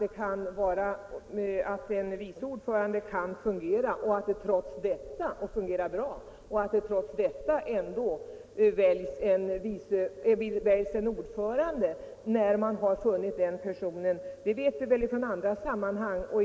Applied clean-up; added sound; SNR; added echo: none; none; none; none.